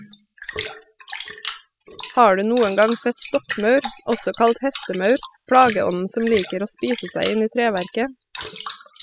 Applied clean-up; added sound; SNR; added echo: classical method spectral subtraction.